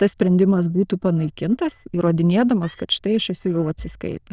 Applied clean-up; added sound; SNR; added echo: neural diffusion model UNIVERSE++.